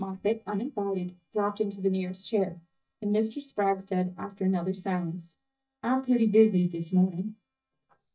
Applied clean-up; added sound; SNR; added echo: neural mask model DeepFilterNet 3.